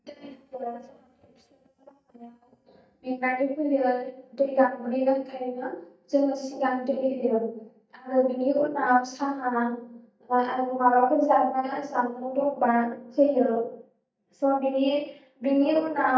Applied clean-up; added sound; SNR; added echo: neural mask model DeepFilterNet 3.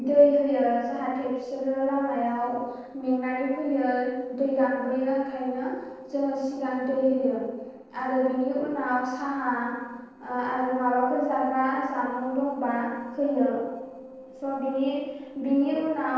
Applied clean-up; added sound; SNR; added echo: neural separator model SepFormer DNS4.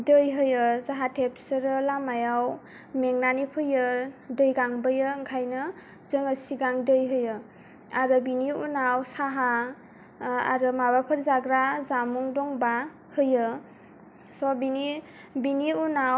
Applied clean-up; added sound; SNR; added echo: none; none; none; none.